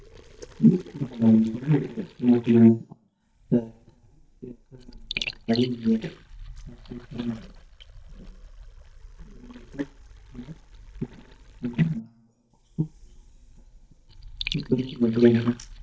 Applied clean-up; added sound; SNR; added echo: neural mask model DeepFilterNet 3.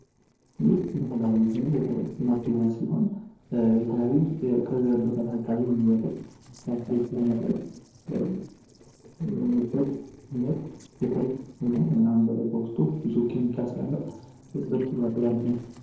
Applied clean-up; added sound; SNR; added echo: neural separator model SepFormer DNS4.